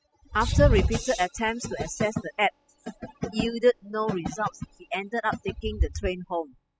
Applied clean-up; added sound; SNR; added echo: classical method spectral subtraction.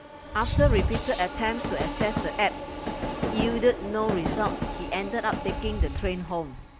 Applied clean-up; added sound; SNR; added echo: none; Train; 1 dB; none.